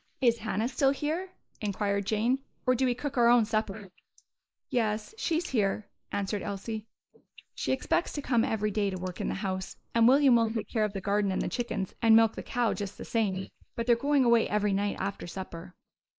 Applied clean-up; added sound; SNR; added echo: neural mask model Resemble Enhance denoiser.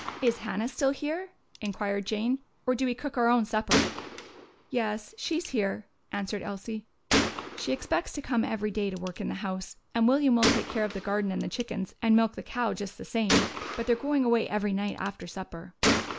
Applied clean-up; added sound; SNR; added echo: none; Gunshot, gunfire; 5 dB; none.